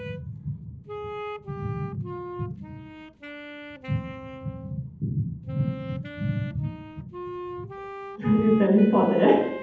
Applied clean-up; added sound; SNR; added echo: none; Wind instrument, woodwind instrument; 12 dB; reverberation time 0.8 s.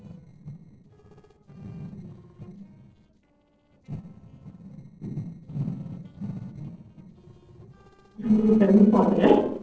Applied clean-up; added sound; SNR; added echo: neural separator model SepFormer DNS4.